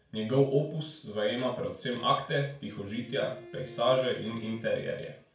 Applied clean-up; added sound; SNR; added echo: none; Bowed string instrument; 18 dB; reverberation time 0.4 s.